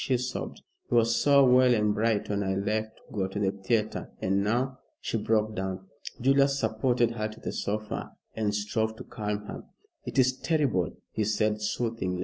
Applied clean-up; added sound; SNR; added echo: none; none; none; none.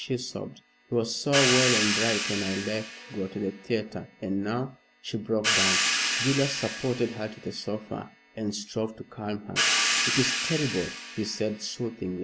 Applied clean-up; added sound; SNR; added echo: none; Hi-hat; 0 dB; none.